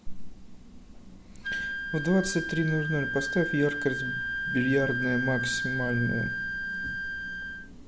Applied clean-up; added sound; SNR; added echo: none; Wind instrument, woodwind instrument; 3 dB; none.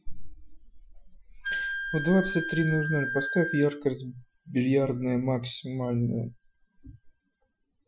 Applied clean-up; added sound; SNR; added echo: classical method Wiener filter.